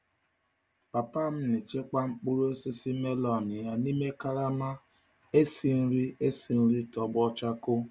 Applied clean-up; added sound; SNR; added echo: none; none; none; none.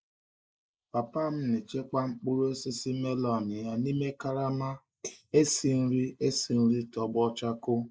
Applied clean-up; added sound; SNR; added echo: neural mask model Resemble Enhance denoiser.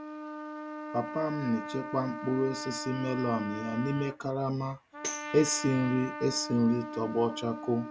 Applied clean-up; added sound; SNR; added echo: none; Tambourine + Trumpet; 9 dB; none.